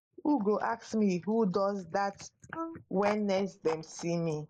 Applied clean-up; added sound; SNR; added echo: neural mask model Resemble Enhance denoiser.